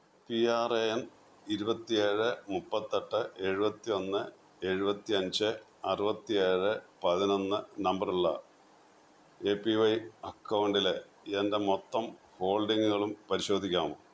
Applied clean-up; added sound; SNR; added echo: none; none; none; none.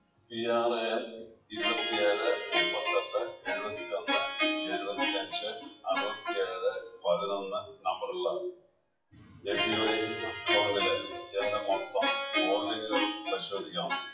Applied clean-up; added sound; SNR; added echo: classical method WPE with log-MMSE.